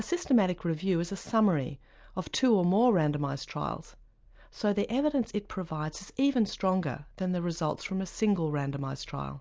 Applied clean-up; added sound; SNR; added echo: none; none; none; none.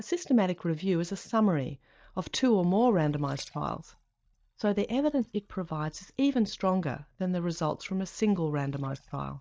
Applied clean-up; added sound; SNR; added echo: neural mask model DeepFilterNet 3.